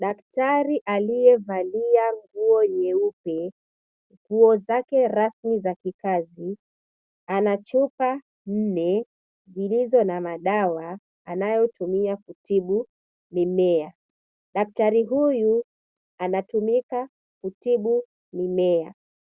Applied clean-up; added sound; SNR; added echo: none; none; none; none.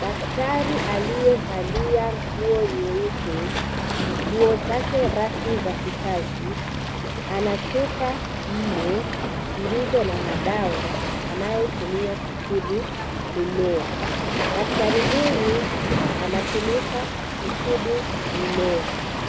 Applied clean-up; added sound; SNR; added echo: none; Waves, surf; 0 dB; none.